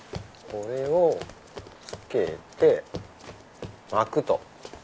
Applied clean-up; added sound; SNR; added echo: none; Run; 16 dB; none.